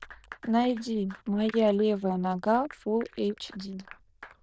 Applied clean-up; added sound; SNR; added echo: neural diffusion model UNIVERSE++.